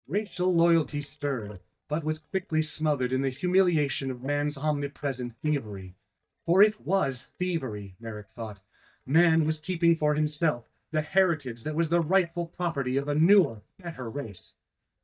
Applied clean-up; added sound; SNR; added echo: neural mask model DeepFilterNet 3.